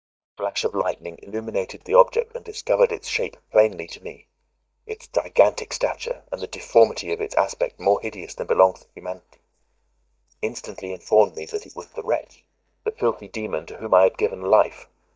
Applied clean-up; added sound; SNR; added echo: neural mask model DeepFilterNet 3.